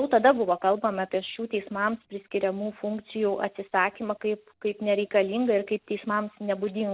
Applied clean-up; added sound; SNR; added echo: none; none; none; none.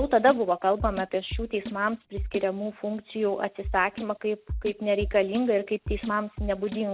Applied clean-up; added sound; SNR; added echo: none; Drum kit; 10 dB; none.